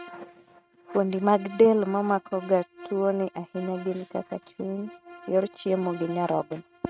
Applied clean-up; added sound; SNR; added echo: neural mask model RNNoise.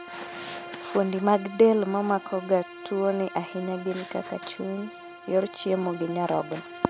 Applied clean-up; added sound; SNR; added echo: none; Bowed string instrument; 15 dB; none.